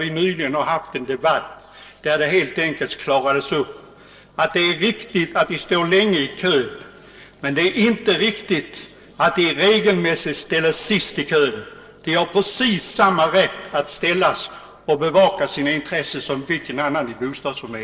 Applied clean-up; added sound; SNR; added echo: neural separator model SepFormer DNS4.